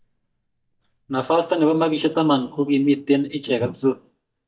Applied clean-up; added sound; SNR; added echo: neural mask model DeepFilterNet 3.